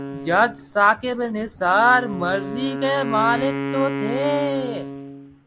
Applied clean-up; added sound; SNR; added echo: none; Wind instrument, woodwind instrument; 7 dB; none.